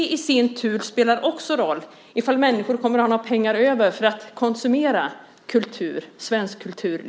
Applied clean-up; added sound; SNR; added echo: none; none; none; none.